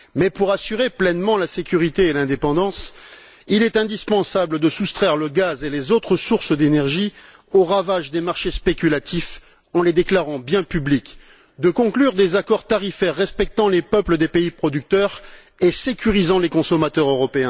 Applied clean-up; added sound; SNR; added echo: none; none; none; none.